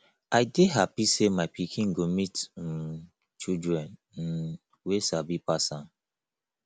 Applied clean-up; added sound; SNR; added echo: none; none; none; none.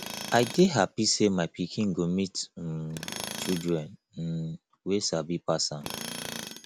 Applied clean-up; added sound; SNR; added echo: none; Tools; 13 dB; none.